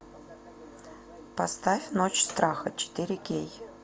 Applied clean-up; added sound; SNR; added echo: none; none; none; none.